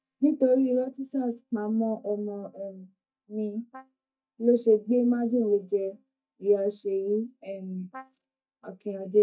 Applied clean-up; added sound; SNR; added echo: neural mask model DeepFilterNet 3.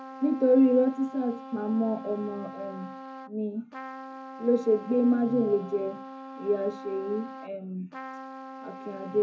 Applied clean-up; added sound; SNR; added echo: none; Trumpet; 14 dB; reverberation time 0.3 s.